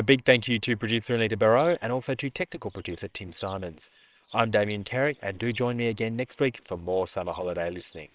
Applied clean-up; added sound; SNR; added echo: neural separator model SepFormer WHAMR!.